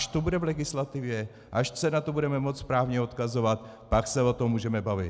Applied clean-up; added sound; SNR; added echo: none; none; none; none.